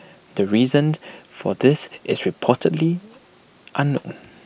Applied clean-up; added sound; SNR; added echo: none; none; none; none.